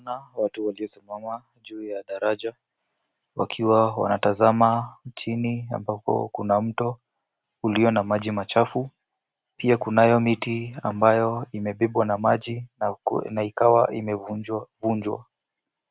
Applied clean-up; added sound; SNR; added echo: none; none; none; none.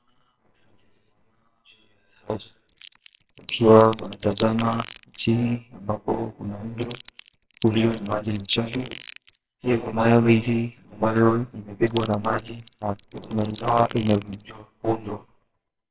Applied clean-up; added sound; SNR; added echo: neural separator model SepFormer WHAMR!.